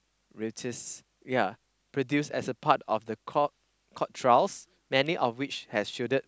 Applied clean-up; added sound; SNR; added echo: none; none; none; none.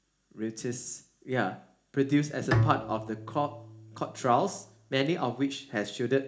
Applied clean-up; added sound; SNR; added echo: none; Bowed string instrument; 4 dB; reverberation time 0.4 s.